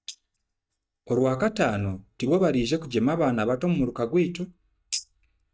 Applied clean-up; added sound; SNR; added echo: neural mask model DeepFilterNet 3.